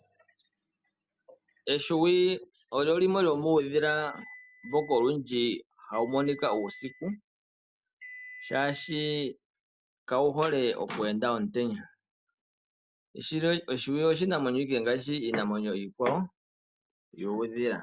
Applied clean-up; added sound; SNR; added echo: none; none; none; none.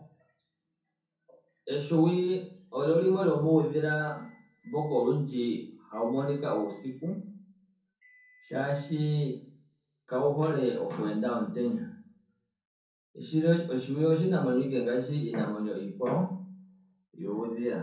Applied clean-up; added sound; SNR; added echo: none; none; none; reverberation time 0.5 s.